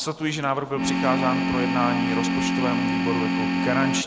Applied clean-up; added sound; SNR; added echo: none; Organ; -4 dB; none.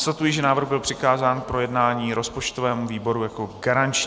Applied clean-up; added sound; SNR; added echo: none; none; none; none.